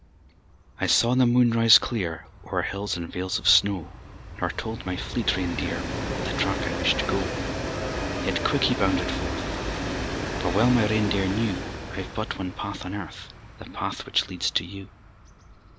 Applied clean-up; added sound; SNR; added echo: none; Train; 5 dB; none.